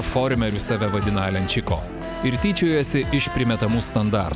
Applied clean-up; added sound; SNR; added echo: none; none; none; none.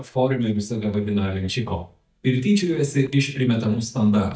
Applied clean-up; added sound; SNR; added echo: neural mask model DeepFilterNet 3.